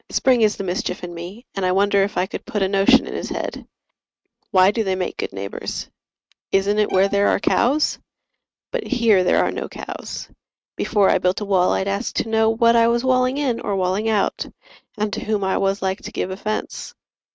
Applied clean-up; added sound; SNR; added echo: neural mask model RNNoise.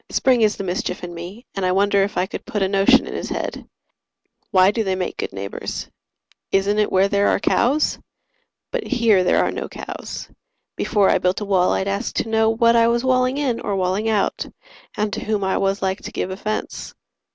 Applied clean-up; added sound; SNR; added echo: none; none; none; none.